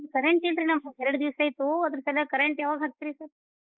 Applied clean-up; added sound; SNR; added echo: neural mask model Resemble Enhance denoiser.